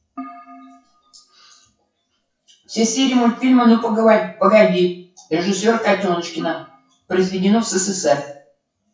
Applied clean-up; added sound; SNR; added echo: classical method WPE with log-MMSE.